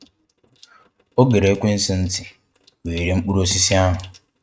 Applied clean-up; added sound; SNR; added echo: neural mask model RNNoise.